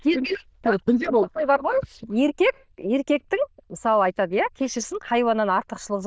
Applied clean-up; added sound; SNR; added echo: neural diffusion model UNIVERSE++.